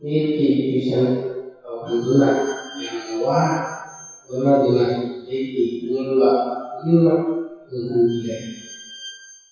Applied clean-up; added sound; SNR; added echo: classical method WPE with log-MMSE.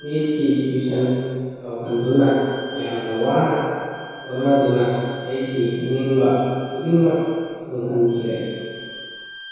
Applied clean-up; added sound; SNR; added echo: none; Bowed string instrument; 18 dB; reverberation time 2.0 s.